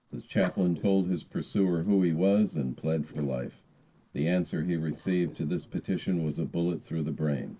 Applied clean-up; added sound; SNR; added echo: neural separator model SepFormer DNS4.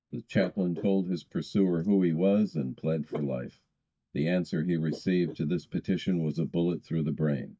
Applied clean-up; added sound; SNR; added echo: neural mask model DeepFilterNet 3.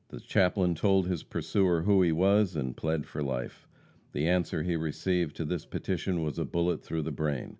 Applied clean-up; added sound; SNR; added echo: none; none; none; none.